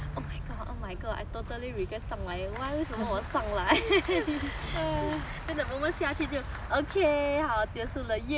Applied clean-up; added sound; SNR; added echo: none; Guitar + Applause; 15 dB; none.